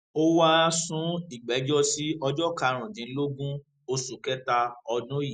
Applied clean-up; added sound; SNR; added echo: none; none; none; none.